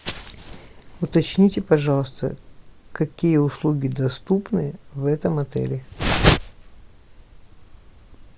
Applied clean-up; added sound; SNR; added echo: none; none; none; none.